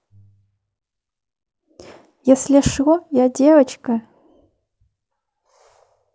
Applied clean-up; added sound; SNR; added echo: none; none; none; none.